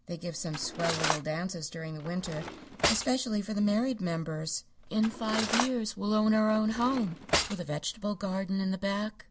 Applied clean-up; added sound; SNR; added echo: none; Cutlery, silverware; 5 dB; none.